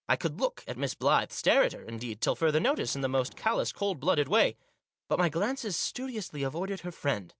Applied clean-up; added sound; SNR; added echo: neural separator model SepFormer DNS4.